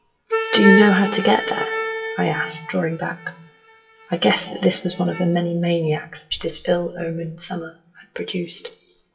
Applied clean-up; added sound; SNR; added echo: classical method WPE with log-MMSE.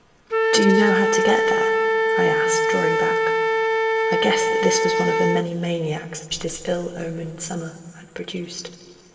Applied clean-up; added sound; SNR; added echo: none; Wind instrument, woodwind instrument; -3 dB; reverberation time 2.6 s.